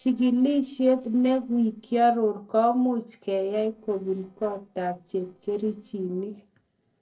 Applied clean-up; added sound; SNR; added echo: neural separator model SepFormer DNS4.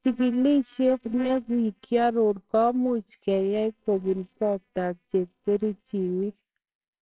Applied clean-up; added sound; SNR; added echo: neural separator model SepFormer WHAMR!.